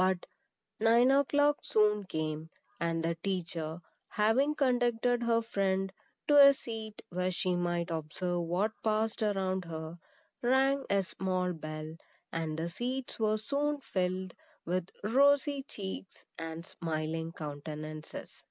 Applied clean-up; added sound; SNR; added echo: none; none; none; none.